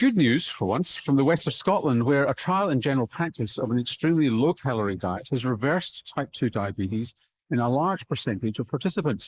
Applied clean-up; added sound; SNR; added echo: neural mask model Resemble Enhance denoiser.